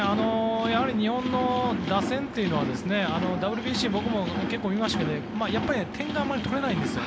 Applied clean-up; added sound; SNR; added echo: none; none; none; none.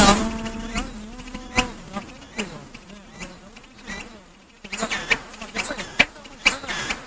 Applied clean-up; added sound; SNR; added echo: neural mask model RNNoise.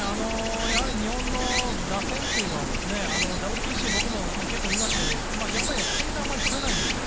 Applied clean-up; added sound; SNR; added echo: none; Stream; -4 dB; none.